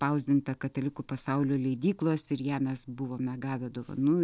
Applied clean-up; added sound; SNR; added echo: none; none; none; none.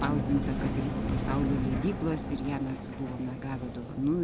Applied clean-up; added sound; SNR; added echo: none; Engine; 1 dB; none.